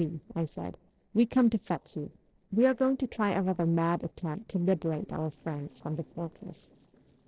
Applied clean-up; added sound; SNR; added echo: neural separator model SepFormer DNS4.